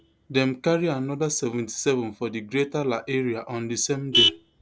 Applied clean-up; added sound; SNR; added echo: none; Vehicle horn, car horn, honking; 5 dB; none.